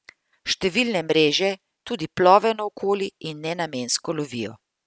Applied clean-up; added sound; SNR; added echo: none; none; none; none.